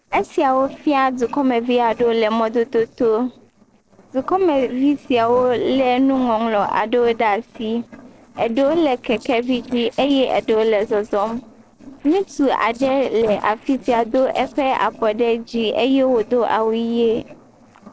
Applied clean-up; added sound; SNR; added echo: neural separator model SepFormer DNS4.